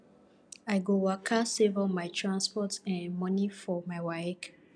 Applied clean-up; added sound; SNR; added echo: none; none; none; none.